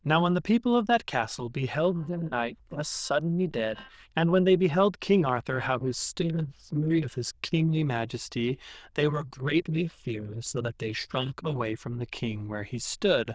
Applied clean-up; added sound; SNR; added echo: neural diffusion model UNIVERSE++.